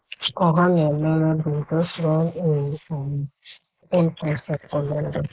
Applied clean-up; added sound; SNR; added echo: neural mask model Resemble Enhance denoiser.